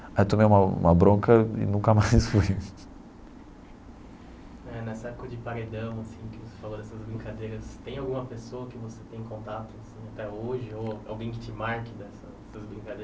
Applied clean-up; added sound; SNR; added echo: none; none; none; none.